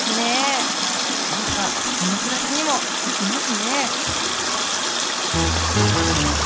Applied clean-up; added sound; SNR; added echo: none; Water tap, faucet; -3 dB; none.